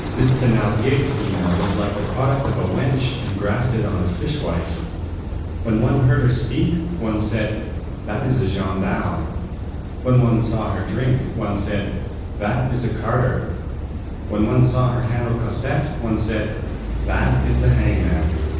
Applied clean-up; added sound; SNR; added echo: none; Car passing by / Idling / Accelerating, revving, vroom; 5 dB; reverberation time 1.1 s.